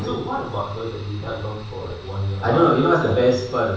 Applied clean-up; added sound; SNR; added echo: none; Fire; 18 dB; reverberation time 0.7 s.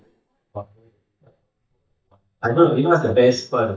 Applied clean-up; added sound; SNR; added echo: neural mask model DeepFilterNet 3.